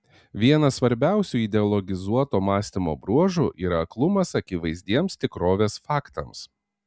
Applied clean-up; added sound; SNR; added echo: none; none; none; none.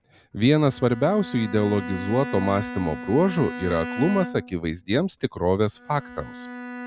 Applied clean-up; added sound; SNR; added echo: none; Bowed string instrument; 11 dB; none.